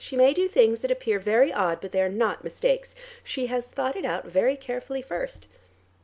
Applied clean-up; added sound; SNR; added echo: none; none; none; none.